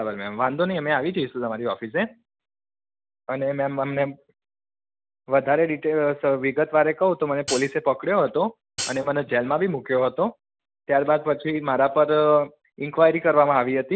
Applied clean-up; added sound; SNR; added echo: none; Hi-hat; 9 dB; none.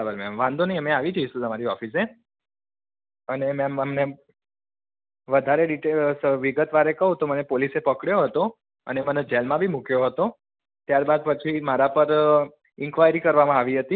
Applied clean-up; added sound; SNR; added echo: none; none; none; none.